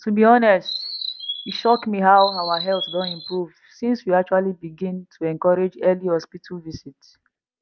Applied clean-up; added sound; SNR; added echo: none; Chirp, tweet; 9 dB; none.